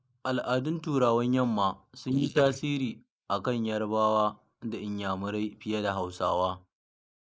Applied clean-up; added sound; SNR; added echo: neural mask model Resemble Enhance denoiser.